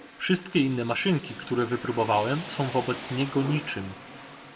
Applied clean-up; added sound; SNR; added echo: none; Rain; 13 dB; reverberation time 1.2 s.